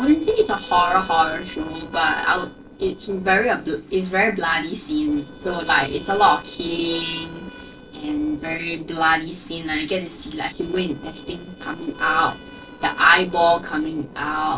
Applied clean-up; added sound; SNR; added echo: neural separator model SepFormer DNS4.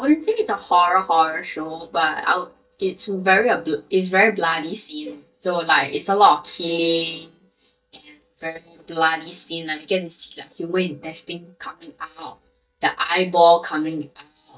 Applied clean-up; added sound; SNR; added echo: neural mask model DeepFilterNet 3.